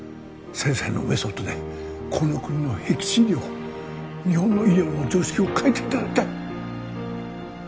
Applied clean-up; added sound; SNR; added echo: none; none; none; none.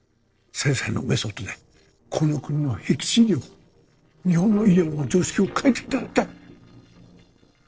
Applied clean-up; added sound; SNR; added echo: neural separator model SepFormer DNS4.